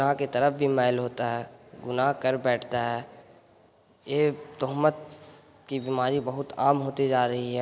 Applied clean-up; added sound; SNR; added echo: none; none; none; none.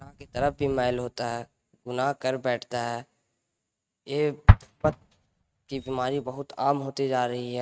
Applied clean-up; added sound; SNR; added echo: neural mask model RNNoise.